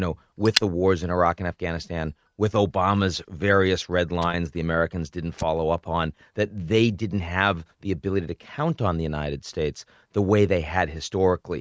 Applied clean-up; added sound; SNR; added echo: neural mask model RNNoise.